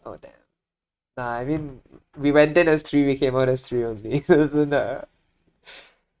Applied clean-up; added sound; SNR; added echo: neural mask model RNNoise.